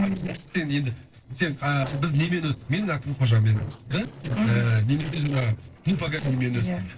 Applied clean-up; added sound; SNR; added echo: neural separator model SepFormer DNS4.